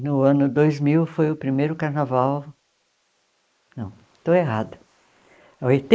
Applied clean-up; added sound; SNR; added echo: neural mask model Resemble Enhance denoiser.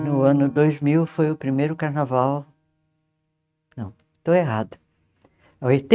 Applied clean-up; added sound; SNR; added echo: neural mask model RNNoise.